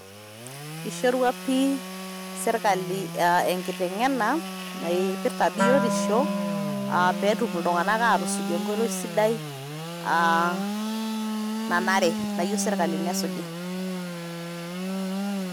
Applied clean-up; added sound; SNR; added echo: none; Sawing / Engine + Wind instrument, woodwind instrument; 3 dB; none.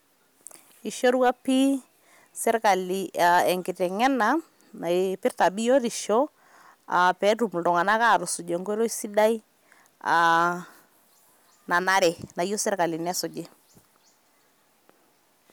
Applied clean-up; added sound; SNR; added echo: none; none; none; none.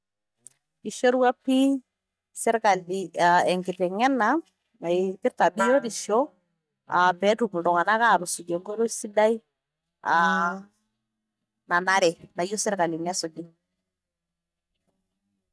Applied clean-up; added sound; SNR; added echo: neural mask model DeepFilterNet 3.